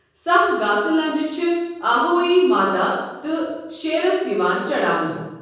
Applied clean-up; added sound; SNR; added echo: none; none; none; reverberation time 1.3 s.